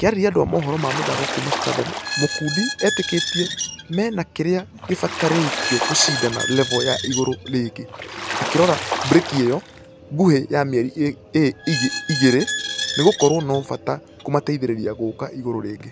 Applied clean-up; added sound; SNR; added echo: none; Water / Splash, splatter + Squeak; 5 dB; none.